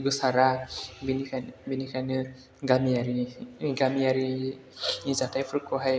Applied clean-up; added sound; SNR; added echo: none; none; none; none.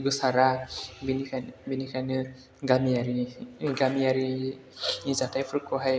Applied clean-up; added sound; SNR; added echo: none; Skateboard; 19 dB; none.